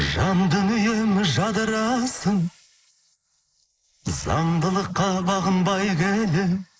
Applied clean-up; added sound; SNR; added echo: neural mask model Resemble Enhance denoiser.